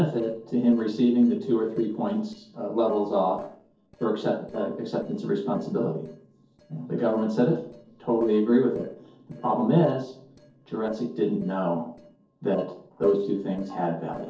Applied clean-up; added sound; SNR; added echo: neural separator model SepFormer DNS4.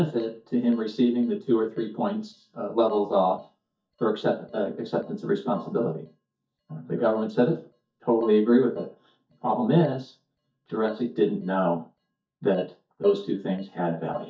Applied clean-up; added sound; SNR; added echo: neural mask model DeepFilterNet 3.